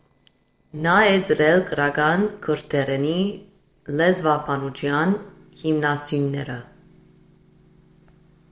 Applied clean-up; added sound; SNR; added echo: neural separator model SepFormer DNS4.